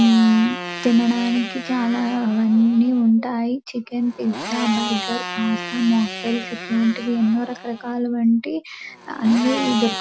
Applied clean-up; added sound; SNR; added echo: none; Motorcycle; 11 dB; none.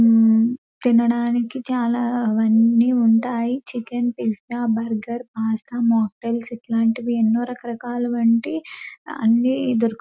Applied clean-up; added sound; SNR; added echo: none; none; none; none.